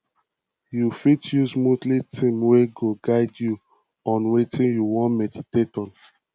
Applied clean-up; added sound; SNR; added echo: none; none; none; none.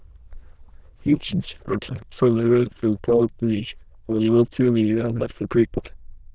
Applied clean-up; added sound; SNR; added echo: neural diffusion model UNIVERSE++.